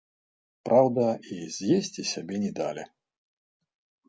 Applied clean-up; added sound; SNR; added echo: none; none; none; none.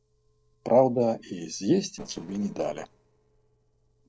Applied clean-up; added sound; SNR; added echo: neural separator model SepFormer DNS4.